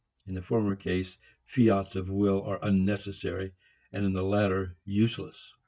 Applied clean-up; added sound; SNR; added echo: none; none; none; none.